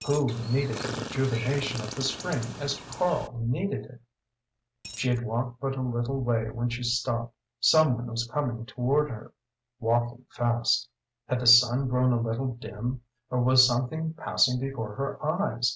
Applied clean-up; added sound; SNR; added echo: none; Chirp, tweet + Coin (dropping); 10 dB; none.